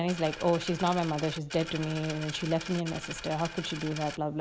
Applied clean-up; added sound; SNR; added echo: none; Coin (dropping); 11 dB; none.